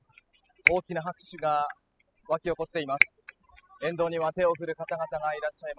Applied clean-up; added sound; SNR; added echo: classical method spectral subtraction.